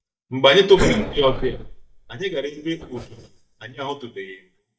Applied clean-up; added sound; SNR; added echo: neural mask model DeepFilterNet 3.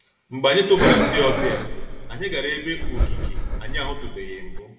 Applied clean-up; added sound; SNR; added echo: none; Breathing; -1 dB; reverberation time 1.7 s.